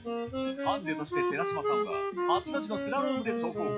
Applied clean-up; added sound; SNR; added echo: classical method log-MMSE.